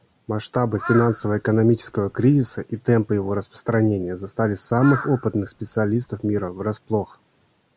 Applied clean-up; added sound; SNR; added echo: none; Crow; 14 dB; none.